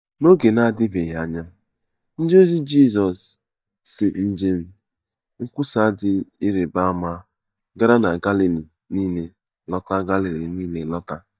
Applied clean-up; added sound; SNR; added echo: neural mask model DeepFilterNet 3.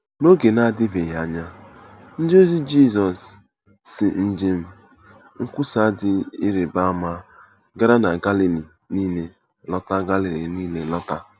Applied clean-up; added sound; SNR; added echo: none; none; none; none.